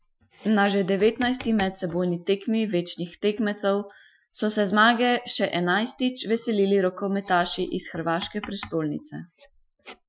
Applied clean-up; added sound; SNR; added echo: classical method Wiener filter.